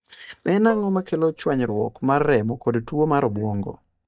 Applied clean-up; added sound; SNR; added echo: neural mask model DeepFilterNet 3.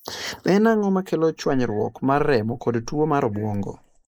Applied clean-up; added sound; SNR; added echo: neural mask model Resemble Enhance denoiser.